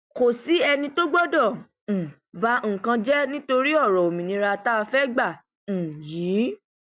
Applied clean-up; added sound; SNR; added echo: none; none; none; none.